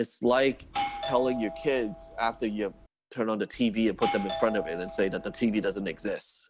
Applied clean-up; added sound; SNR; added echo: none; Doorbell; 8 dB; none.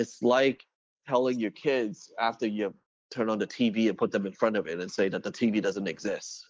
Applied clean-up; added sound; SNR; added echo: neural mask model Resemble Enhance denoiser.